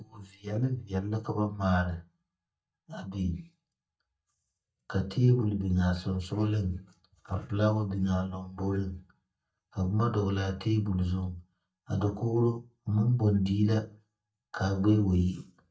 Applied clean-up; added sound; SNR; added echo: neural mask model DeepFilterNet 3.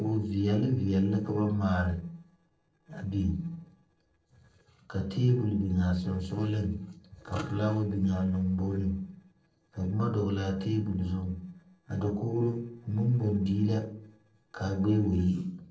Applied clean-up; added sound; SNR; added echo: neural separator model SepFormer DNS4.